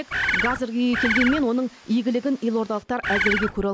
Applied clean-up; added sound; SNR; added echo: none; Bird; 0 dB; none.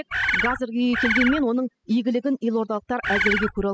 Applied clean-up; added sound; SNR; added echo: classical method spectral subtraction.